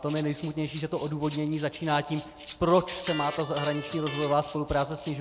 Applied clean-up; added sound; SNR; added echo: none; Electric guitar + Rattle (instrument); 12 dB; none.